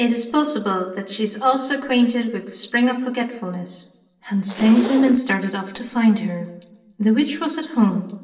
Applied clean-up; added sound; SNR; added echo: none; Zipper (clothing); 12 dB; reverberation time 0.8 s.